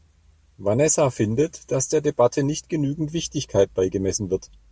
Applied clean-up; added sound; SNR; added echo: none; none; none; none.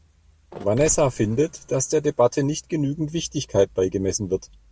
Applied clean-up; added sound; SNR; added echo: none; Mechanisms; 17 dB; none.